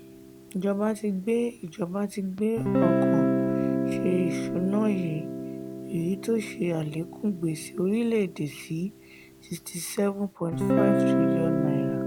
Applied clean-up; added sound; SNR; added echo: none; Guitar; -1 dB; none.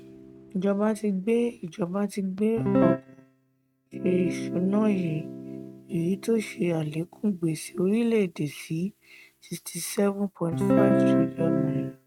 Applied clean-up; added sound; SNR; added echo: neural mask model RNNoise.